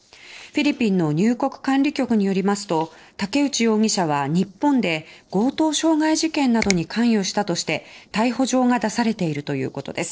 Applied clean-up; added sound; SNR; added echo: neural separator model SepFormer DNS4.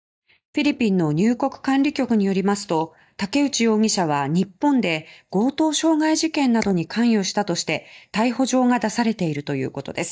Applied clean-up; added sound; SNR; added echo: neural mask model DeepFilterNet 3.